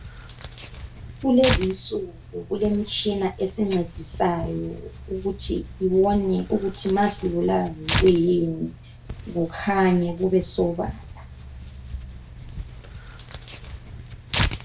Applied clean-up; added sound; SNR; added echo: none; Tearing; 7 dB; reverberation time 0.2 s.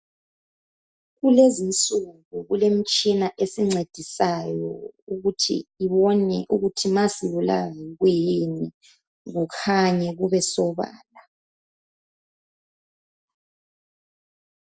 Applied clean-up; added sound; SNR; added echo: none; none; none; none.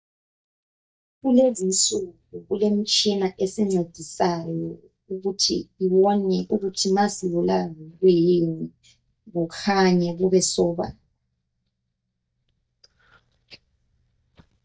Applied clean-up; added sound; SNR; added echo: neural mask model DeepFilterNet 3.